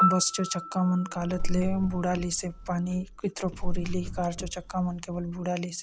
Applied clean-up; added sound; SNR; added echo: none; Car + Piano; 2 dB; none.